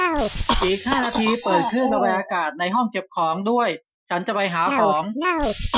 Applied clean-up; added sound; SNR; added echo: classical method Wiener filter.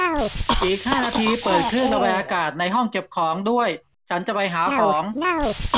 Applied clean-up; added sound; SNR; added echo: none; Cough; 2 dB; none.